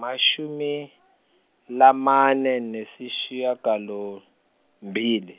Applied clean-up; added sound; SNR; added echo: none; none; none; none.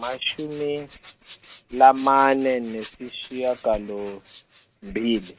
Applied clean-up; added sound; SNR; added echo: neural mask model RNNoise.